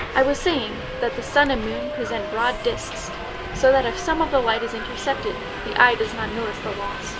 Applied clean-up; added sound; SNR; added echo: none; Subway, metro, underground; 7 dB; none.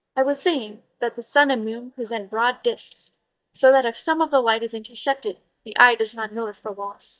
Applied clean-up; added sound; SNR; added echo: neural mask model DeepFilterNet 3.